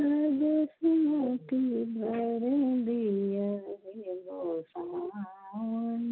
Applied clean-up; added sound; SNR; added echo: none; none; none; none.